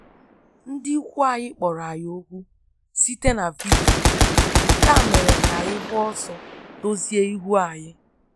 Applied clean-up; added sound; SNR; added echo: none; Gunshot, gunfire; -2 dB; none.